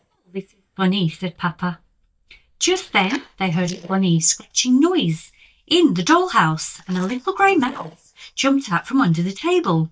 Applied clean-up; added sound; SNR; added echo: neural mask model DeepFilterNet 3.